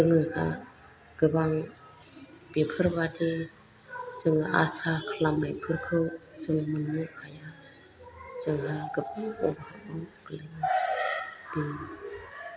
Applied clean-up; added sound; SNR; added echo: none; none; none; none.